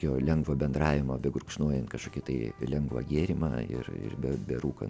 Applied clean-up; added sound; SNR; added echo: none; none; none; none.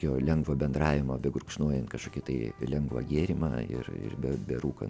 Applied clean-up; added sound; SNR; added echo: none; Piano; 19 dB; none.